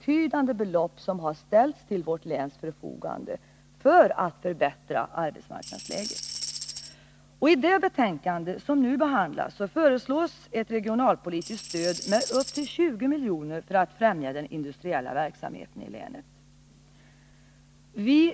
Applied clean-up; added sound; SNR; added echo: none; Tambourine; 9 dB; none.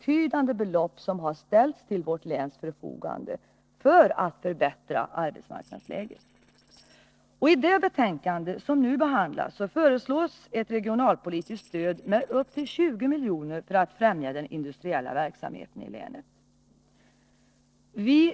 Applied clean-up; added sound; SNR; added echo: neural separator model SepFormer DNS4.